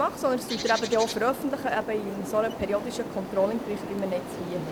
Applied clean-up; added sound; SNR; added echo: none; Bird; 8 dB; none.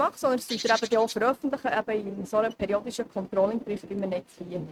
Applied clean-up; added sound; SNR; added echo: neural mask model RNNoise.